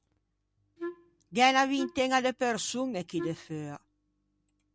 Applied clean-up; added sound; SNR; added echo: none; Wind instrument, woodwind instrument; 10 dB; none.